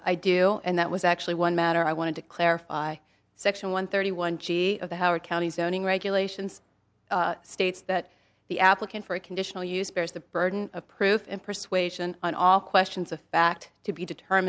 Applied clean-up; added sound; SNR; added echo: none; none; none; none.